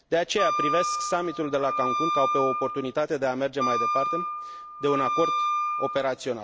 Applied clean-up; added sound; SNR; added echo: none; Wind instrument, woodwind instrument; 1 dB; none.